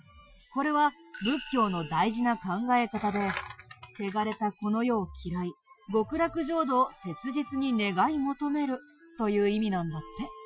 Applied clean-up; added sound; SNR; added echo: classical method Wiener filter.